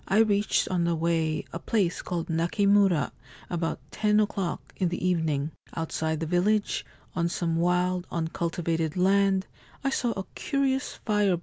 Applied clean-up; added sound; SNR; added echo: none; none; none; none.